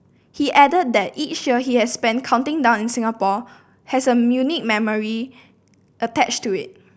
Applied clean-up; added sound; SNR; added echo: none; none; none; none.